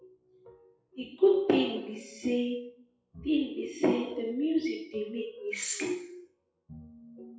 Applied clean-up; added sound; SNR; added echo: classical method WPE with log-MMSE.